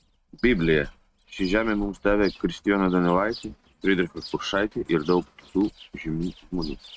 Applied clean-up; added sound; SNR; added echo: neural mask model RNNoise.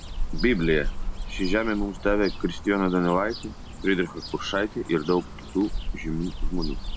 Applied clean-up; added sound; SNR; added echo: none; Cricket / Bird; 4 dB; none.